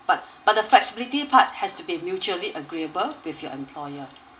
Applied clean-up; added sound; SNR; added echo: none; none; none; reverberation time 0.5 s.